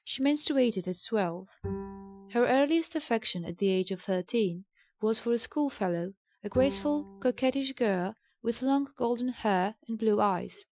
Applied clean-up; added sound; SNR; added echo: classical method Wiener filter.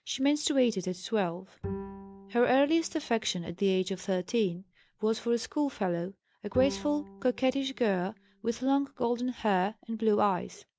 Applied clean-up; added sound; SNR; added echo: none; Bowed string instrument; 15 dB; none.